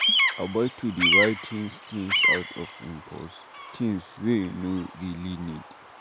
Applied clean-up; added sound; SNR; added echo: none; Bird vocalization, bird call, bird song; -2 dB; none.